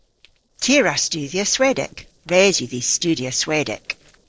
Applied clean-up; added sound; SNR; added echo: neural separator model SepFormer DNS4.